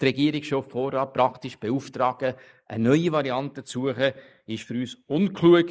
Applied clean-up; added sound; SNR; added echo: neural mask model Resemble Enhance denoiser.